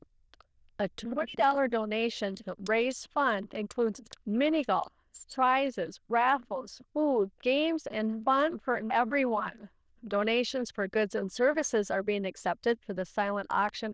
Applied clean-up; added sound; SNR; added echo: neural diffusion model UNIVERSE++.